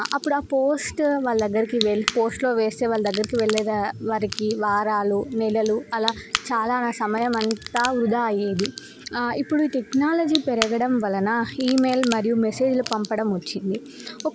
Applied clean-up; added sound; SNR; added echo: none; Crack / Crackle; 13 dB; none.